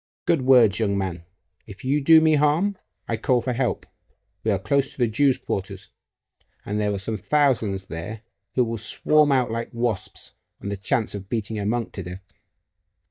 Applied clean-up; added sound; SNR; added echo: neural mask model DeepFilterNet 3.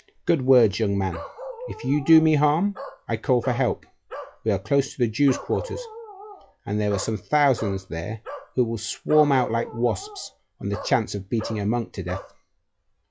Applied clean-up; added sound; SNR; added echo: classical method log-MMSE.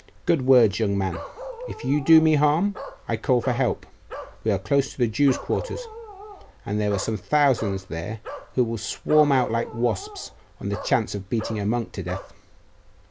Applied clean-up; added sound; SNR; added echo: none; Bark; 14 dB; none.